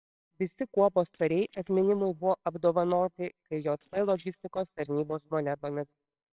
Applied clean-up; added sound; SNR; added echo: neural separator model SepFormer WHAMR!.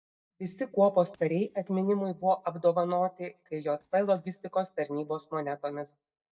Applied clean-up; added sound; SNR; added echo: neural mask model DeepFilterNet 3.